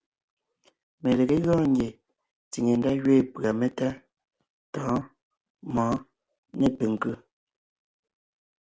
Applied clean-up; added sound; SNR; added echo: none; none; none; none.